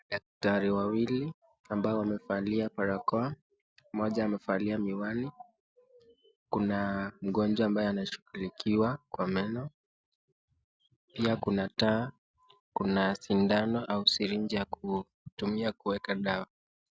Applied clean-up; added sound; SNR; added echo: none; none; none; none.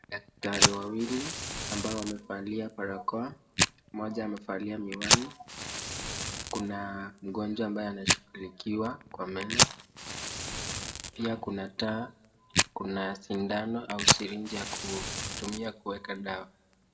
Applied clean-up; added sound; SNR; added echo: none; Fire; -2 dB; reverberation time 0.4 s.